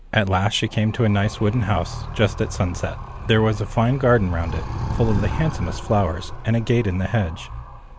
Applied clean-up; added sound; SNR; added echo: none; Animal; 8 dB; none.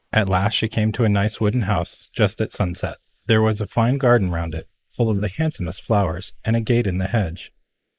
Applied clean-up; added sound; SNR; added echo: neural mask model Resemble Enhance denoiser.